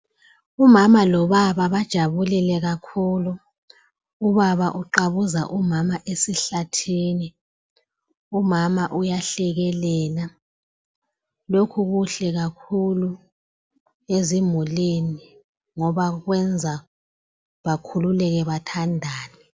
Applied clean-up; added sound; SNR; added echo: none; none; none; none.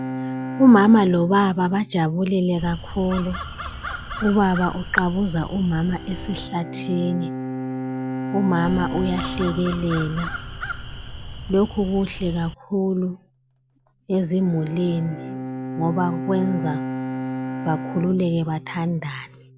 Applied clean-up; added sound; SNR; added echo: none; Bowed string instrument + Crow; 8 dB; none.